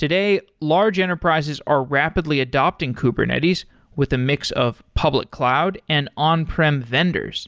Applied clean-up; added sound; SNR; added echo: none; none; none; none.